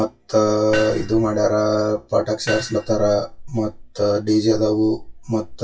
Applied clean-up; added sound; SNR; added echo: classical method WPE with log-MMSE.